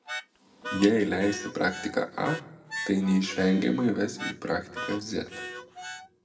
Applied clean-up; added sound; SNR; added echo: none; Harmonica; 12 dB; reverberation time 1.0 s.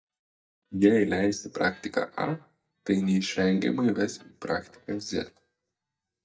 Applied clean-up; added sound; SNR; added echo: neural mask model DeepFilterNet 3.